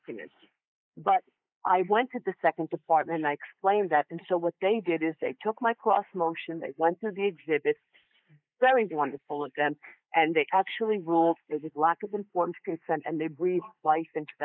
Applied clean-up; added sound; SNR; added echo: neural mask model Resemble Enhance denoiser.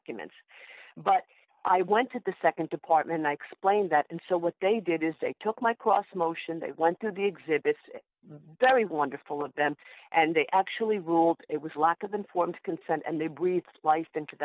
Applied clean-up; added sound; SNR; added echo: none; none; none; none.